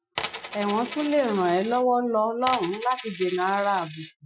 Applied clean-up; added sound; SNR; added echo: classical method Wiener filter.